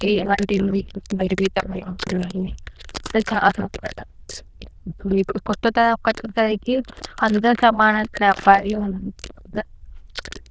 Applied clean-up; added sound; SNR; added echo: neural diffusion model UNIVERSE++.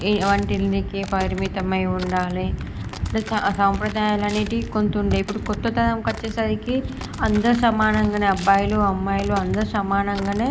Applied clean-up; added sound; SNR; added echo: none; Walk, footsteps; 18 dB; none.